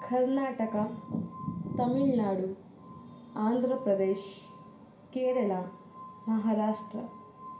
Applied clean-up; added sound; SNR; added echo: none; Glass; 19 dB; reverberation time 0.5 s.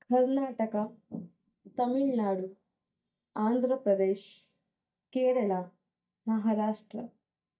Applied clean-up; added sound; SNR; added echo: neural mask model DeepFilterNet 3.